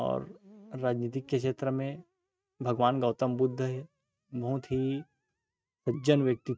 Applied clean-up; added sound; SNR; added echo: neural mask model RNNoise.